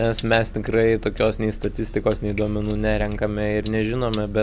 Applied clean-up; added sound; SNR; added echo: none; Sink (filling or washing); 10 dB; none.